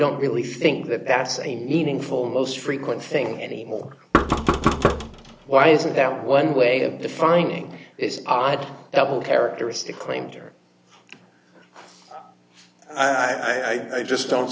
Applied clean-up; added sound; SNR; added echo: none; Knock; 0 dB; none.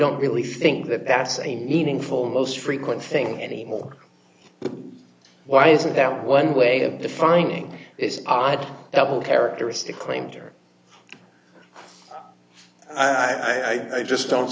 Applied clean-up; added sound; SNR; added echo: none; none; none; none.